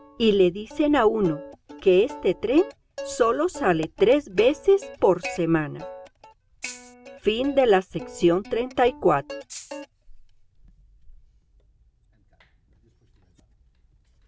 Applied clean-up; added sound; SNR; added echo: none; Plucked string instrument + Rattle (instrument); 17 dB; none.